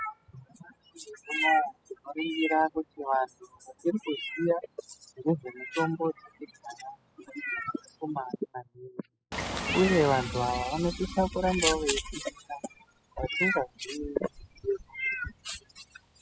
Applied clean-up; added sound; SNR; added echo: classical method spectral subtraction.